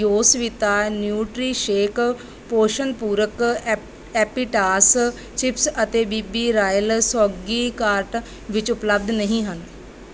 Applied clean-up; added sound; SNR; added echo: none; none; none; none.